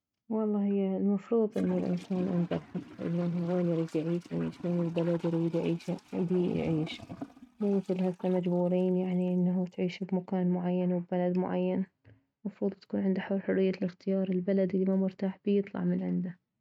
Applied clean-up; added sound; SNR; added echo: neural mask model RNNoise.